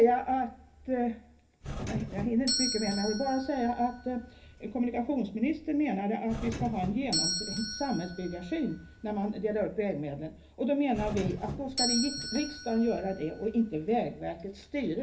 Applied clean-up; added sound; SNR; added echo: none; Doorbell; 8 dB; reverberation time 0.3 s.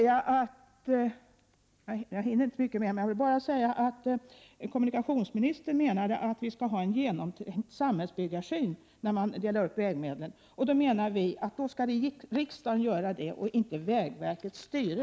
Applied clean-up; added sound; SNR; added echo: none; none; none; none.